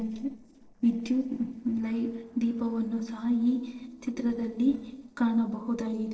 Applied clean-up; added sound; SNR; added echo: neural separator model SepFormer DNS4.